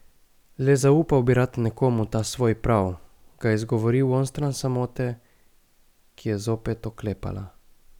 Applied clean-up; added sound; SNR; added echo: none; none; none; none.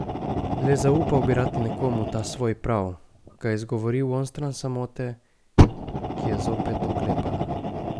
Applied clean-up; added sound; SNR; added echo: none; Fire; -1 dB; none.